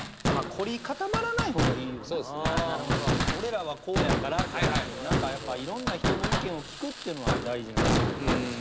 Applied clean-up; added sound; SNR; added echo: none; Fireworks; -4 dB; none.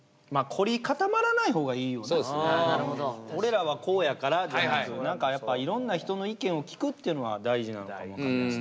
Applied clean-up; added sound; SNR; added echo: none; none; none; none.